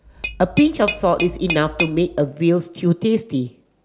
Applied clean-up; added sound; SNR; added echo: none; Tap / Glass; 8 dB; none.